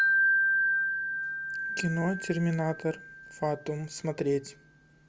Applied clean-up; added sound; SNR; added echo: none; Wind chime; -2 dB; none.